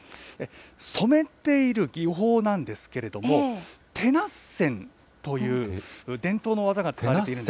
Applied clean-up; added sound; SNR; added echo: none; none; none; none.